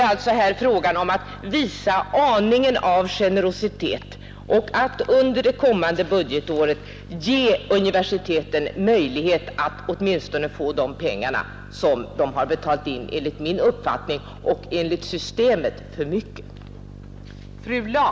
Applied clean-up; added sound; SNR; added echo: none; none; none; none.